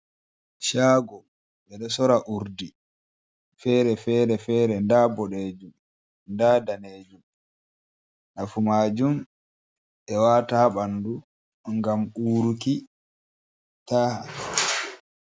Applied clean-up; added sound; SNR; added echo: none; none; none; none.